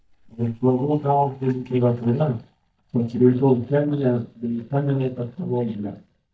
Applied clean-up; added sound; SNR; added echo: neural mask model DeepFilterNet 3.